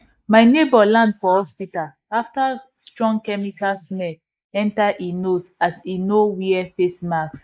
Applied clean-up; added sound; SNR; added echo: neural mask model Resemble Enhance denoiser.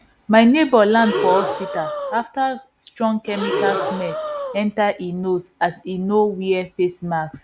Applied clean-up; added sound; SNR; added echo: none; Breathing; 5 dB; none.